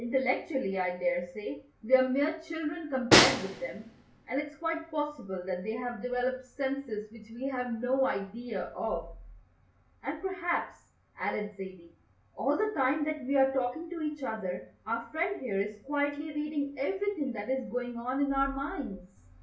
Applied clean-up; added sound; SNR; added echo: none; Snare drum; -3 dB; reverberation time 0.3 s.